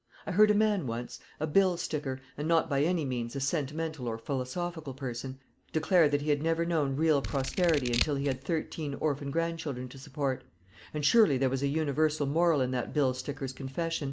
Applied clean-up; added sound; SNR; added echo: none; Scissors; 7 dB; none.